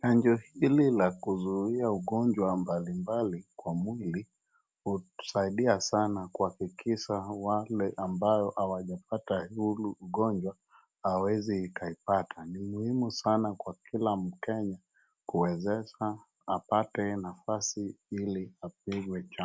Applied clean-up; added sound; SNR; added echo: none; none; none; none.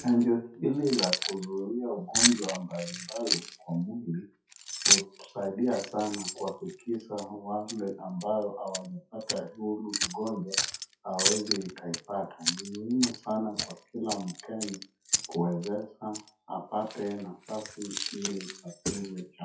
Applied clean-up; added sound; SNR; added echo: classical method WPE with log-MMSE.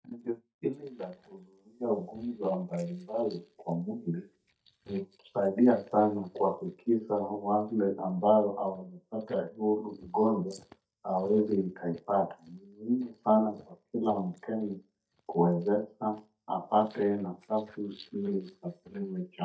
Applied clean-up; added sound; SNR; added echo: neural mask model DeepFilterNet 3.